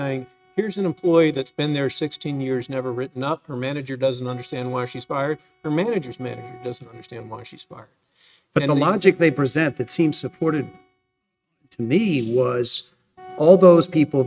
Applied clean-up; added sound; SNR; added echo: neural mask model RNNoise.